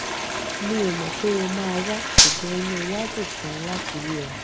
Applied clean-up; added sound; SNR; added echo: none; Toilet flush + Gunshot, gunfire; -3 dB; none.